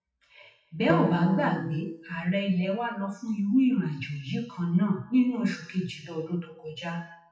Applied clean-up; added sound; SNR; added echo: classical method WPE with log-MMSE.